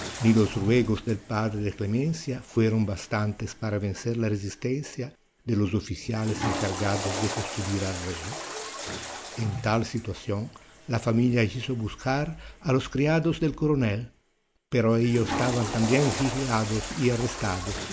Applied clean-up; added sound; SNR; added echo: none; Toilet flush / Water; 10 dB; none.